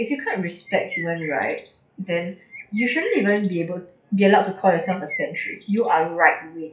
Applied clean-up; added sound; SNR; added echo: classical method log-MMSE.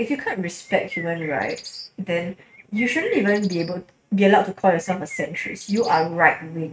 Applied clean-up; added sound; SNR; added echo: neural mask model RNNoise.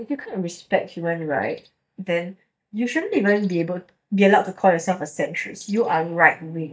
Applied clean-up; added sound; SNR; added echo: neural mask model DeepFilterNet 3.